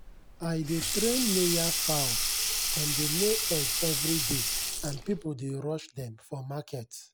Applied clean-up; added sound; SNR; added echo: none; Sink (filling or washing); -1 dB; none.